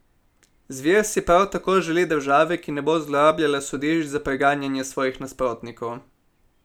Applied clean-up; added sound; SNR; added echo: none; none; none; none.